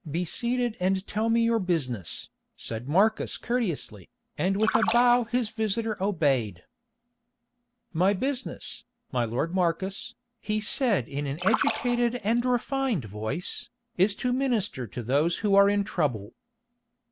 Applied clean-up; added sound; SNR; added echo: none; Splash, splatter; 4 dB; none.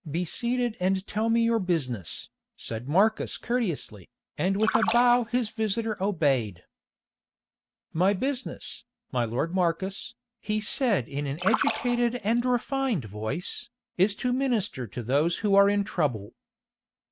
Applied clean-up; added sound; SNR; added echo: neural mask model RNNoise.